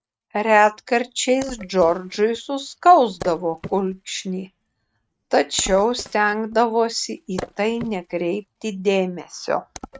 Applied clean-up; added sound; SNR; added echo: neural mask model RNNoise.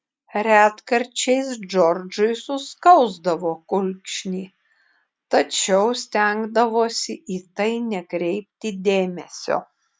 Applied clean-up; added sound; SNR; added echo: none; none; none; none.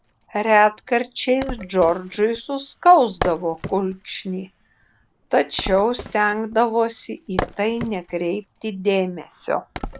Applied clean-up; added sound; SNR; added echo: none; Wood; 13 dB; none.